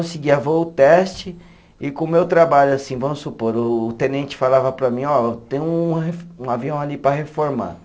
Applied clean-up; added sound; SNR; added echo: none; none; none; none.